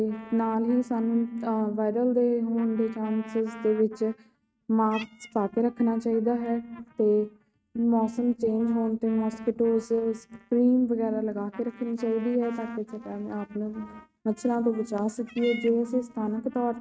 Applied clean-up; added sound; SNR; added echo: neural mask model RNNoise.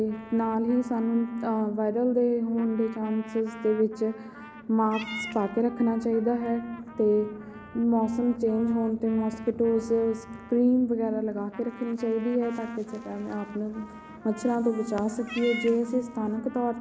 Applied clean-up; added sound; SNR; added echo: none; Meow / Purr + Trumpet; 18 dB; none.